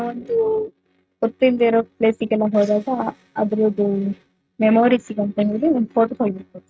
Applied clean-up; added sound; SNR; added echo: neural mask model RNNoise.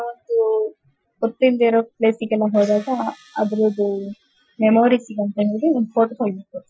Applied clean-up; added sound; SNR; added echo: classical method Wiener filter.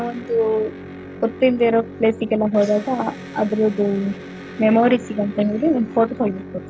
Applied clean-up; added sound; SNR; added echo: none; Electric guitar; 15 dB; none.